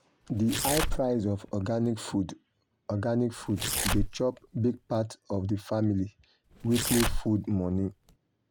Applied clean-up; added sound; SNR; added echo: none; Tearing; 4 dB; none.